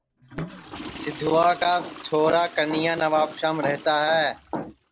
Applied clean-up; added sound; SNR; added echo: none; Toilet flush / Water; 16 dB; none.